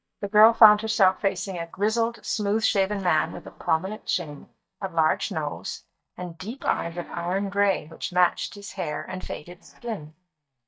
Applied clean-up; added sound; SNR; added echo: neural mask model DeepFilterNet 3.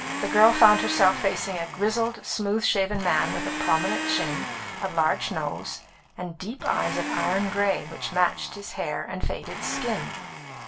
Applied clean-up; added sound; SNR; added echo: none; Domestic sounds, home sounds; 8 dB; reverberation time 0.2 s.